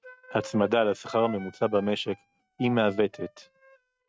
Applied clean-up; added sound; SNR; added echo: neural mask model RNNoise.